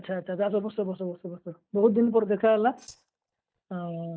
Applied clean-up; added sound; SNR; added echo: neural mask model DeepFilterNet 3.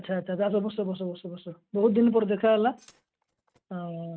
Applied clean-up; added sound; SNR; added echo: neural mask model RNNoise.